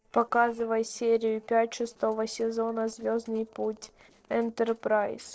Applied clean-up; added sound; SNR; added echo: neural separator model SepFormer DNS4.